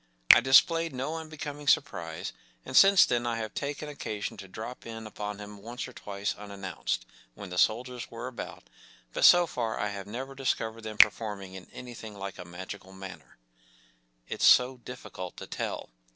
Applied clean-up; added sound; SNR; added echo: none; Finger snapping; 2 dB; none.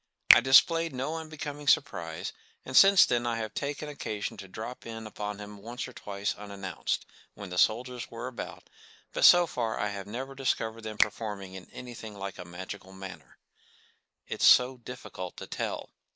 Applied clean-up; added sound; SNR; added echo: neural mask model Resemble Enhance denoiser.